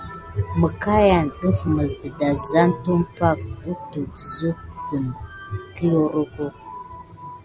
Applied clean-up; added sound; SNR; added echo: none; Dishes, pots, and pans; 8 dB; none.